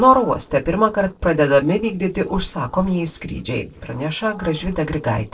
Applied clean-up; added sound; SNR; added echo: neural separator model SepFormer DNS4.